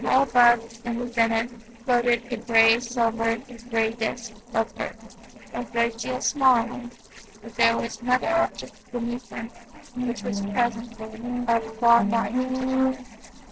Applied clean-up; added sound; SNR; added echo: neural separator model SepFormer DNS4.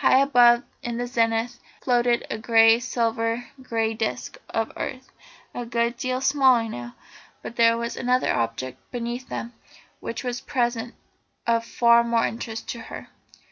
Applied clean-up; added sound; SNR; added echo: none; none; none; none.